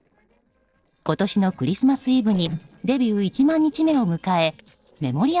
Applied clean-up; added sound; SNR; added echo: neural separator model SepFormer DNS4.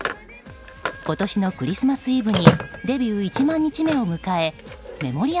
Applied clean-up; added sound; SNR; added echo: none; Telephone; 3 dB; none.